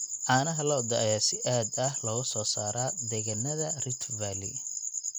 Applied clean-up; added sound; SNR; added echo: none; none; none; none.